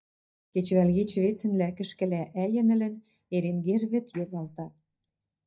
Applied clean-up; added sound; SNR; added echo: neural mask model DeepFilterNet 3.